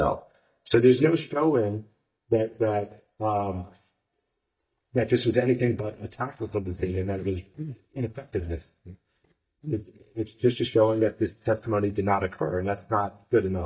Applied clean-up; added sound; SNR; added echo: neural mask model DeepFilterNet 3.